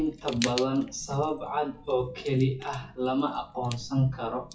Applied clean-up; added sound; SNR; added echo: classical method WPE with log-MMSE.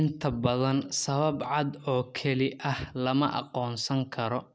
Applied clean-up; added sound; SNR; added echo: none; none; none; none.